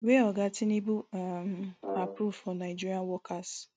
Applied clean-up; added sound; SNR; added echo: neural mask model RNNoise.